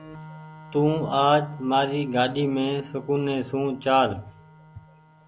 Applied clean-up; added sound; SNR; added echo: none; Organ; 20 dB; none.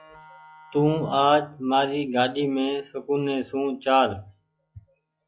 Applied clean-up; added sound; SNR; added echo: classical method log-MMSE.